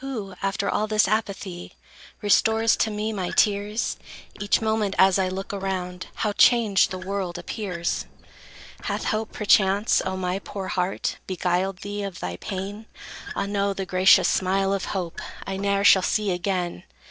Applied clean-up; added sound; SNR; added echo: neural separator model SepFormer DNS4.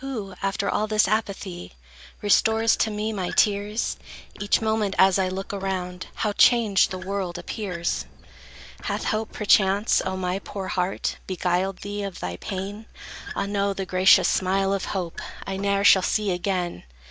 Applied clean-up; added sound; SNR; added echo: none; Squeak; 17 dB; none.